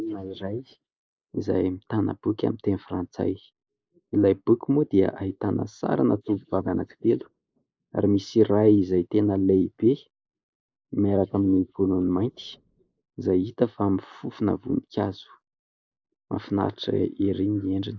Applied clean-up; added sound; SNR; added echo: neural mask model Resemble Enhance denoiser.